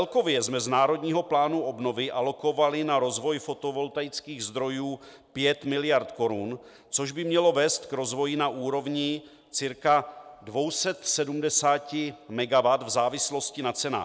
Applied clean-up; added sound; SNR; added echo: none; none; none; none.